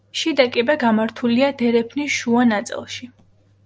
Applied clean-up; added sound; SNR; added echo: none; none; none; none.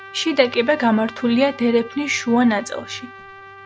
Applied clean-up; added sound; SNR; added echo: none; Trumpet; 19 dB; none.